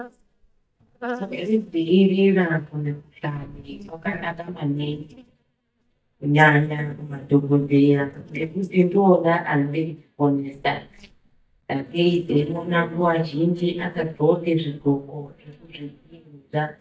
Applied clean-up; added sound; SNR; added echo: neural mask model DeepFilterNet 3.